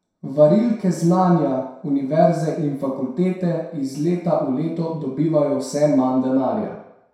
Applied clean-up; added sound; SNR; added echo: none; none; none; reverberation time 0.7 s.